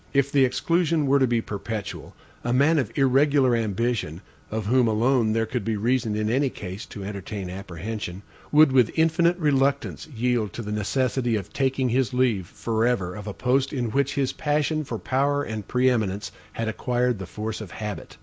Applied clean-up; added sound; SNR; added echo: none; none; none; none.